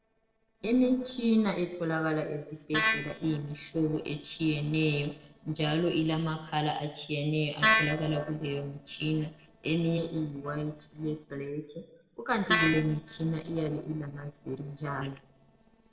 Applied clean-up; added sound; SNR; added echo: neural separator model SepFormer DNS4.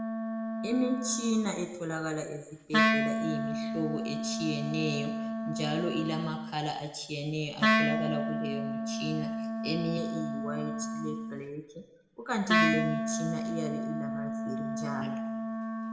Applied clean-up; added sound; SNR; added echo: none; Wind instrument, woodwind instrument; -3 dB; reverberation time 0.8 s.